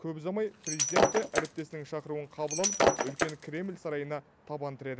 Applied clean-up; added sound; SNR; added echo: none; Shatter; -5 dB; none.